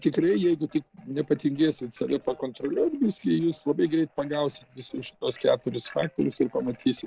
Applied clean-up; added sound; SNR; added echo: neural separator model SepFormer DNS4.